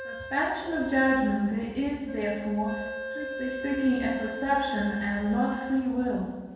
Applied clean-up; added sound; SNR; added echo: none; Wind instrument, woodwind instrument; 10 dB; reverberation time 1.2 s.